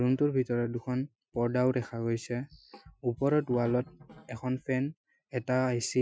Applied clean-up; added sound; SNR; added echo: classical method Wiener filter.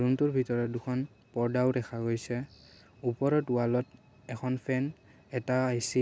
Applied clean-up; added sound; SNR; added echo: none; none; none; none.